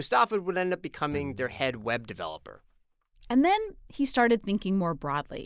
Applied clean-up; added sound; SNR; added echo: none; Guitar; 17 dB; none.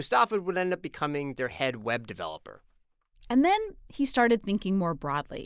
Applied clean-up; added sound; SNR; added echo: none; none; none; none.